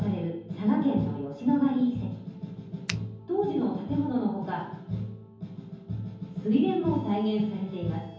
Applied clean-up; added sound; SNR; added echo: none; Finger snapping; 9 dB; reverberation time 0.9 s.